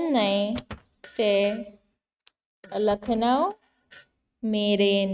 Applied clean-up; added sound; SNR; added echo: neural mask model RNNoise.